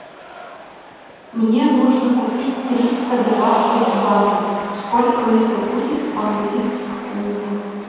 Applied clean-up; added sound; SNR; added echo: none; Cheering; 10 dB; reverberation time 2.1 s.